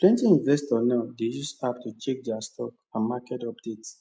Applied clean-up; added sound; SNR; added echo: none; none; none; none.